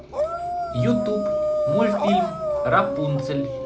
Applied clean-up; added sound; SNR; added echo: none; Dog; -1 dB; none.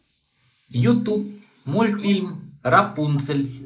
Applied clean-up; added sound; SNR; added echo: neural mask model Resemble Enhance denoiser.